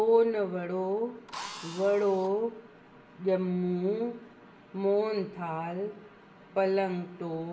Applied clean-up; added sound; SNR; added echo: none; Drill; 15 dB; reverberation time 1.0 s.